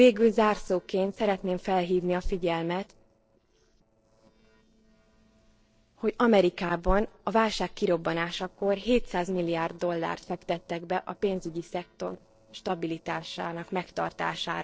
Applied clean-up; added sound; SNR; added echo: neural separator model SepFormer DNS4.